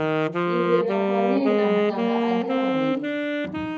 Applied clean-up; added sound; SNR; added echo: none; Wind instrument, woodwind instrument; -5 dB; reverberation time 1.0 s.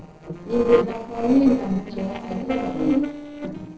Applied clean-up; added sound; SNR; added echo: neural separator model SepFormer DNS4.